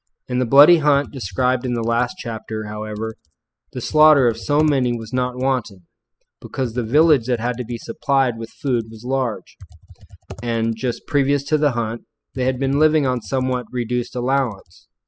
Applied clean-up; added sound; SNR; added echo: classical method spectral subtraction.